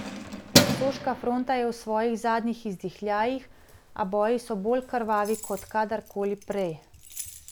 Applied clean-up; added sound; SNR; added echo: none; Keys jangling; 4 dB; none.